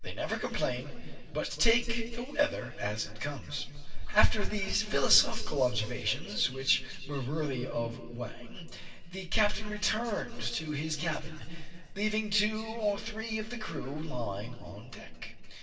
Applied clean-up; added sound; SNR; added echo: none; none; none; reverberation time 2.5 s.